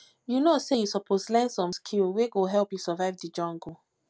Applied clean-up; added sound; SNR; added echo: none; none; none; none.